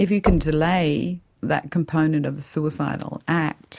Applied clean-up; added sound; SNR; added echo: none; Knock; 9 dB; none.